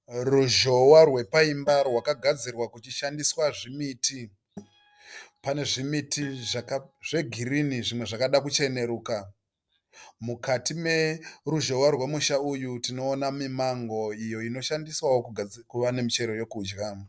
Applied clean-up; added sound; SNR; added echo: neural separator model SepFormer DNS4.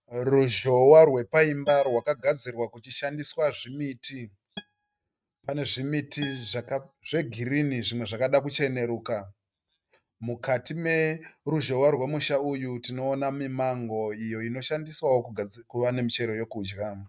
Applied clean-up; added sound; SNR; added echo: neural mask model RNNoise.